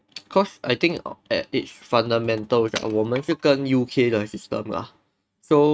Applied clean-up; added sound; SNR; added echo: neural mask model RNNoise.